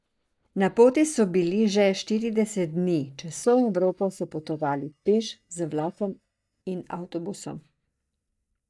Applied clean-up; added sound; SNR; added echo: neural mask model DeepFilterNet 3.